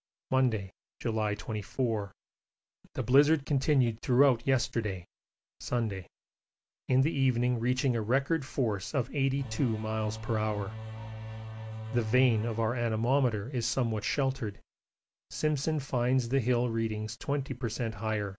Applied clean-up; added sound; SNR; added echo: none; Engine / Domestic sounds, home sounds; 9 dB; none.